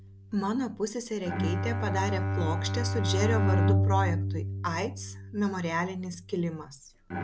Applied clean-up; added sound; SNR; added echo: none; Bowed string instrument; -2 dB; none.